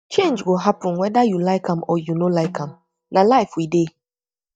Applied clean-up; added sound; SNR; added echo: neural mask model DeepFilterNet 3.